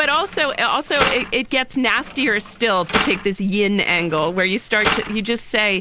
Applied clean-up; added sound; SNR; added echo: none; Mechanisms; 8 dB; none.